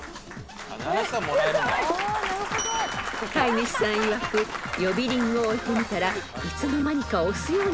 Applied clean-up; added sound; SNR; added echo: none; Applause / Cheering / Clapping; 8 dB; none.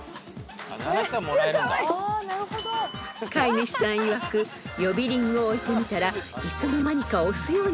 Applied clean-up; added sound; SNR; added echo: none; none; none; none.